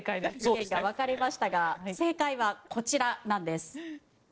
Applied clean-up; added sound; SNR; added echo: neural separator model SepFormer DNS4.